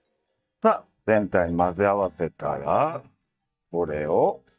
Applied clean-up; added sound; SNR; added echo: neural mask model DeepFilterNet 3.